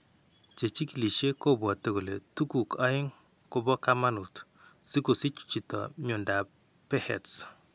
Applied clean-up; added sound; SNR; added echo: none; none; none; none.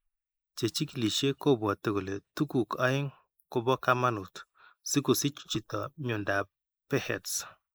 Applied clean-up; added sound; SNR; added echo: neural mask model Resemble Enhance denoiser.